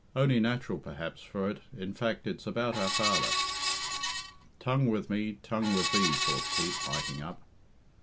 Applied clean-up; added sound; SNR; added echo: none; Screech; -1 dB; none.